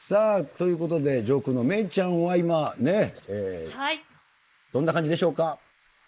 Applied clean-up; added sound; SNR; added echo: neural mask model Resemble Enhance denoiser.